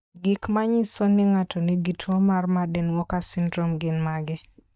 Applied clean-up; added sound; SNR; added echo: neural mask model DeepFilterNet 3.